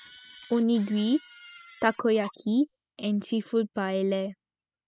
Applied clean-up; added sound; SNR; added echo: classical method spectral subtraction.